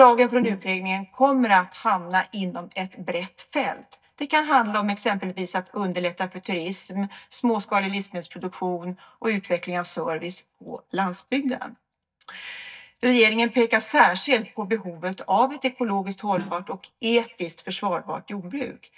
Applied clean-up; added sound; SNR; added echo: neural mask model DeepFilterNet 3.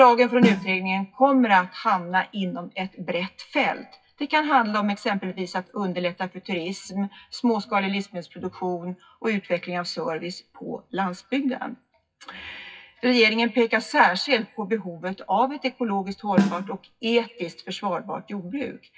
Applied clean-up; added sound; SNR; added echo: classical method WPE with log-MMSE.